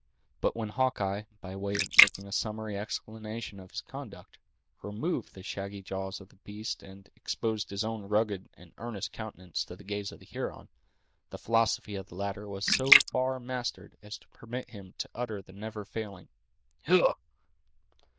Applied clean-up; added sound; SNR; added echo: neural diffusion model UNIVERSE++.